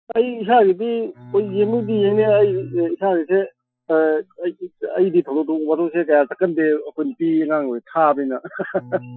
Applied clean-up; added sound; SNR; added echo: classical method Wiener filter.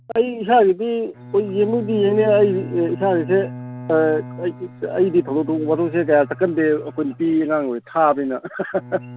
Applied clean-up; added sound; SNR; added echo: none; Bowed string instrument; 15 dB; none.